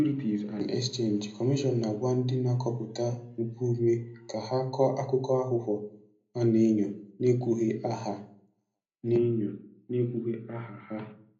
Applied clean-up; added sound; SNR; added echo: none; none; none; reverberation time 0.5 s.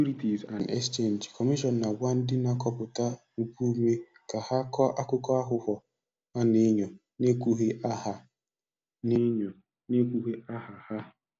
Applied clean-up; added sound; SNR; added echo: none; none; none; none.